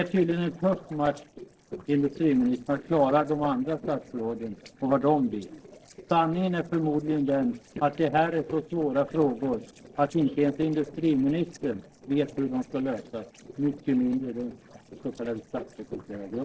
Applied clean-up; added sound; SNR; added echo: neural separator model SepFormer DNS4.